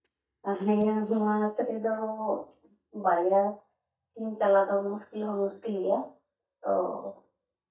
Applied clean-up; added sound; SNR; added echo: neural mask model DeepFilterNet 3.